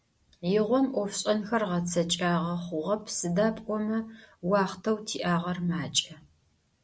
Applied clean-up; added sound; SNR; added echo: none; none; none; none.